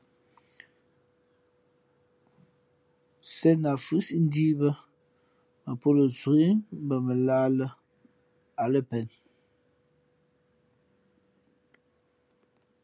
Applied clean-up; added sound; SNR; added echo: none; none; none; none.